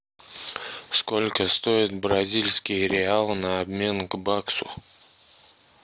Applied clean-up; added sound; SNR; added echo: none; none; none; none.